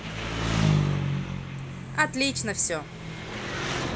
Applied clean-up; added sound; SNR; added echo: none; Engine; -4 dB; none.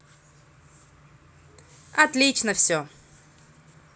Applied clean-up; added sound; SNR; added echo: none; none; none; none.